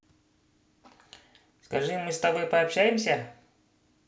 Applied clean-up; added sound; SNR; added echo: none; none; none; none.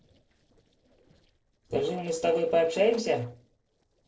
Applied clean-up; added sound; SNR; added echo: neural separator model SepFormer DNS4.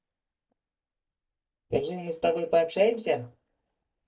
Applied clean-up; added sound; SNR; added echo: neural mask model DeepFilterNet 3.